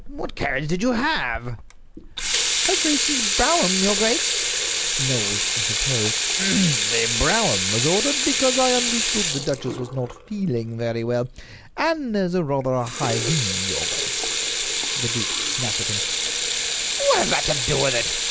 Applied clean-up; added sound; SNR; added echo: none; Sink (filling or washing) / Water tap, faucet; -1 dB; none.